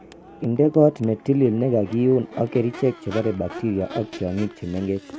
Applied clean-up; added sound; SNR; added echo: none; Crowd / Race car, auto racing / Accelerating, revving, vroom; 17 dB; none.